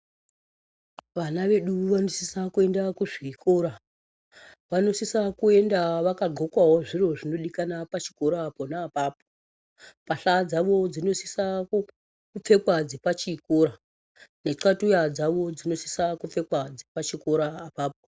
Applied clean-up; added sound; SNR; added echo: none; none; none; none.